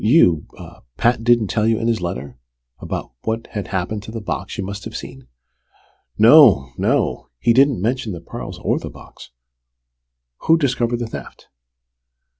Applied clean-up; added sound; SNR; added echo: none; none; none; none.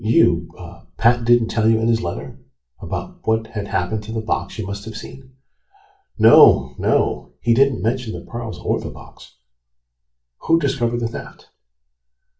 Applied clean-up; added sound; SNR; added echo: none; none; none; reverberation time 0.3 s.